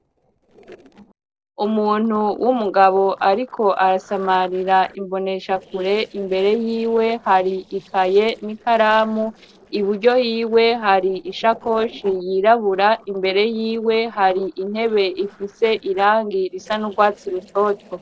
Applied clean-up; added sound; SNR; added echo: neural separator model SepFormer DNS4.